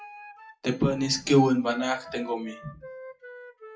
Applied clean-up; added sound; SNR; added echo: classical method WPE with log-MMSE.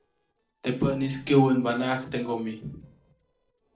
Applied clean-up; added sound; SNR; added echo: neural separator model SepFormer DNS4.